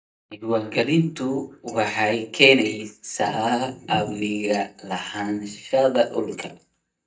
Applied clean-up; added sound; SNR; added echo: neural mask model DeepFilterNet 3.